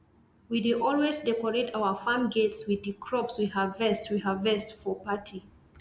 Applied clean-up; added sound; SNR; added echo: none; none; none; none.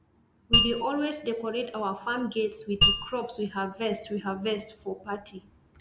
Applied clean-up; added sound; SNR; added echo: none; Mallet percussion; -4 dB; none.